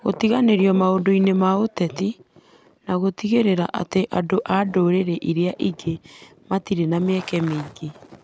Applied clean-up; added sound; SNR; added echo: none; none; none; none.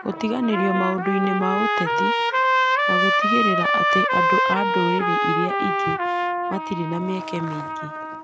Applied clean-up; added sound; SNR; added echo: none; Trumpet; -4 dB; none.